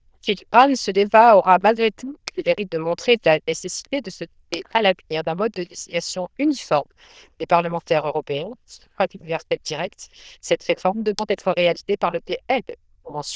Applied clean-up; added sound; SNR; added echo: neural diffusion model UNIVERSE++.